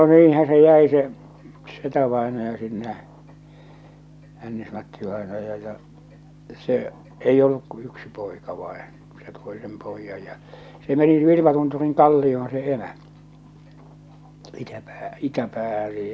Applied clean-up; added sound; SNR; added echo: none; none; none; none.